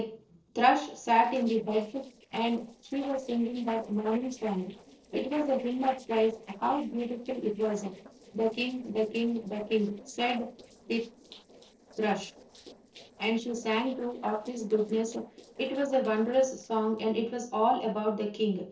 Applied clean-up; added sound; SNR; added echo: neural separator model SepFormer DNS4.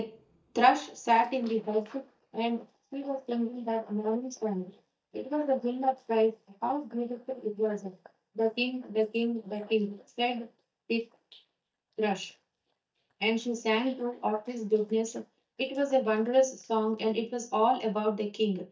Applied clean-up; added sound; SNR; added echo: neural mask model DeepFilterNet 3.